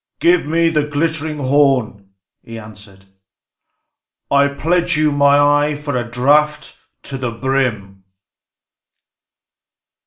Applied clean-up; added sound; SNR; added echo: none; none; none; reverberation time 0.4 s.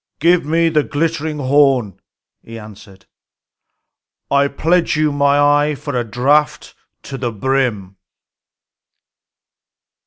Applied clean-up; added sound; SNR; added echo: none; none; none; none.